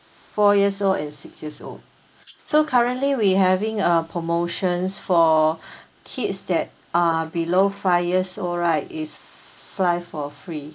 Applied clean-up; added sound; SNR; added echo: neural mask model Resemble Enhance denoiser.